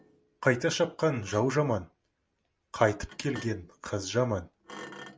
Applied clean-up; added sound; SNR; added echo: none; Thump, thud; 20 dB; none.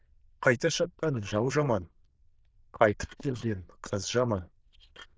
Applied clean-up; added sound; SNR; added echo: neural diffusion model UNIVERSE++.